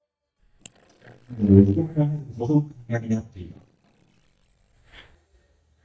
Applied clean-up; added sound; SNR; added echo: neural mask model DeepFilterNet 3.